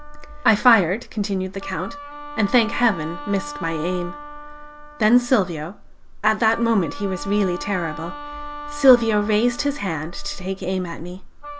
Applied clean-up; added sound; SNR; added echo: none; Wind instrument, woodwind instrument; 15 dB; none.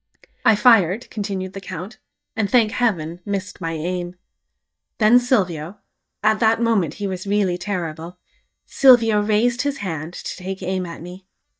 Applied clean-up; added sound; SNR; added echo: neural mask model DeepFilterNet 3.